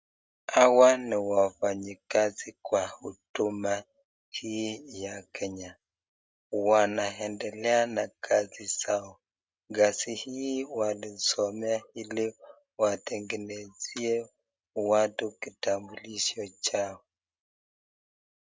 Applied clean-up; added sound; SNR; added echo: none; none; none; none.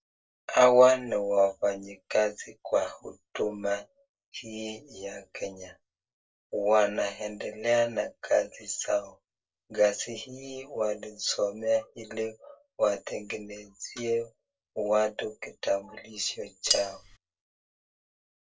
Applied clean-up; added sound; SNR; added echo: neural separator model SepFormer DNS4.